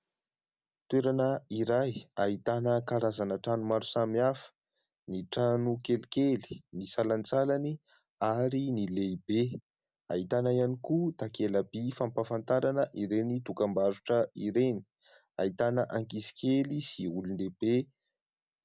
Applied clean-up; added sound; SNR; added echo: none; none; none; none.